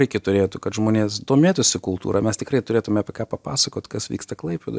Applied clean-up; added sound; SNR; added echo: none; none; none; none.